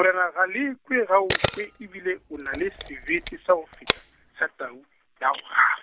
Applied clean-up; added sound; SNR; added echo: none; Camera; 7 dB; none.